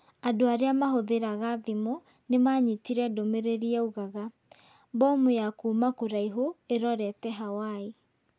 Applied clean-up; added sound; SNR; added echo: none; none; none; none.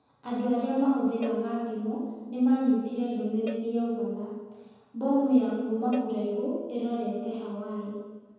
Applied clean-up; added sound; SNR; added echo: none; Cowbell; 20 dB; reverberation time 1.2 s.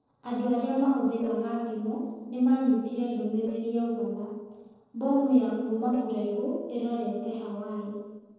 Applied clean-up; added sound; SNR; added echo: neural separator model SepFormer DNS4.